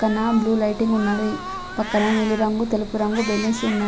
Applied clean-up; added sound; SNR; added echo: none; Cat; 12 dB; none.